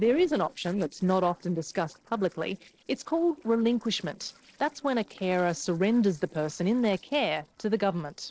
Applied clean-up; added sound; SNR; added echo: neural separator model SepFormer DNS4.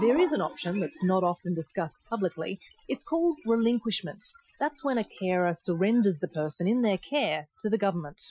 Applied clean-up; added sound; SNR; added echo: classical method Wiener filter.